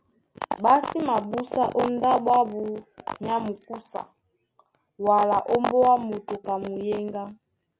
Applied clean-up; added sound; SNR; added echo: none; none; none; none.